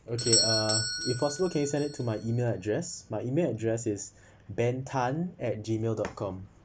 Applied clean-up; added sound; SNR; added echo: none; Doorbell; 5 dB; none.